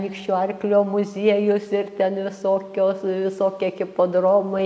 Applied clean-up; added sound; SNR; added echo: none; none; none; none.